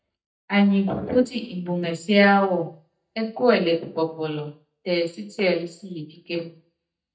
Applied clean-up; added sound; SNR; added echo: neural mask model DeepFilterNet 3.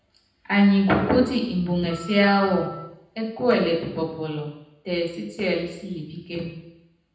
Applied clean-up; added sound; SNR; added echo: none; Wind instrument, woodwind instrument; 18 dB; reverberation time 0.8 s.